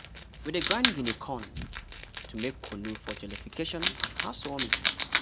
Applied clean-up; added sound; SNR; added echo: none; Wild animals; -2 dB; none.